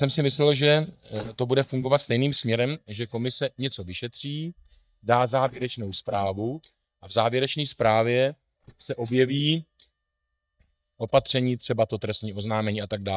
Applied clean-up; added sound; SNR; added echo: neural mask model DeepFilterNet 3.